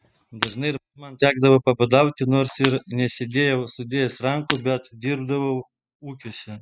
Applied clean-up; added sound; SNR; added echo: classical method spectral subtraction.